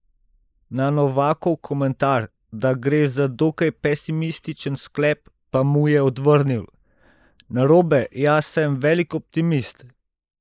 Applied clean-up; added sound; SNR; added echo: neural mask model Resemble Enhance denoiser.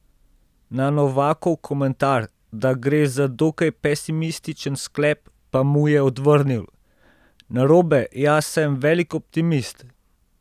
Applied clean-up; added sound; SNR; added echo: none; none; none; none.